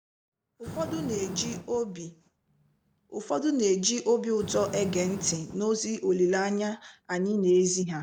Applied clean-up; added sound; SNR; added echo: none; Fire; 15 dB; none.